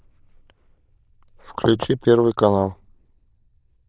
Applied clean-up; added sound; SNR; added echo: neural diffusion model UNIVERSE++.